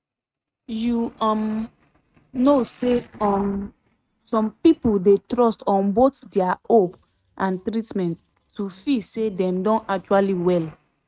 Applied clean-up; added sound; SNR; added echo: neural mask model RNNoise.